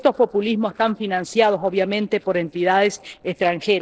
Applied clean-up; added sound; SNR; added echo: neural separator model SepFormer DNS4.